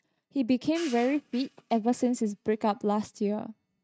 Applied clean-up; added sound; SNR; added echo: neural mask model RNNoise.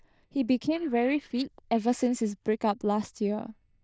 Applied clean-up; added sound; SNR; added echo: neural diffusion model UNIVERSE++.